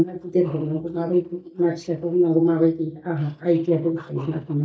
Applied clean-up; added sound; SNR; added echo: neural mask model DeepFilterNet 3.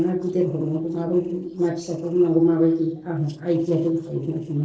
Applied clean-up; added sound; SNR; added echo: neural separator model SepFormer DNS4.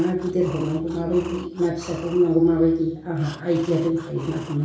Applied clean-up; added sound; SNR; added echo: none; Breathing; 20 dB; reverberation time 0.6 s.